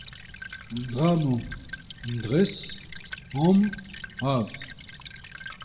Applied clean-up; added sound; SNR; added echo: none; Stream / Trickle, dribble; 15 dB; reverberation time 0.5 s.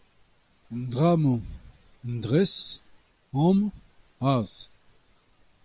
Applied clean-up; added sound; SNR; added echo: none; none; none; none.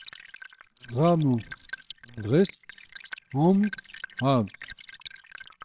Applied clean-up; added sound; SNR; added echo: neural separator model SepFormer WHAMR!.